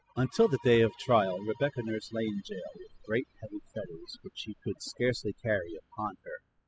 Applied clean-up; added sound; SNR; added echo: classical method spectral subtraction.